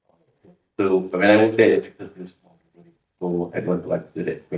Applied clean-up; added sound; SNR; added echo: neural mask model DeepFilterNet 3.